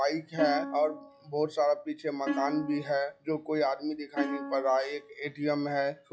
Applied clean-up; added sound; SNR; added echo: classical method log-MMSE.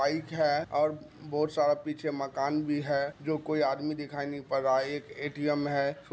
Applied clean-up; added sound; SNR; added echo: none; none; none; none.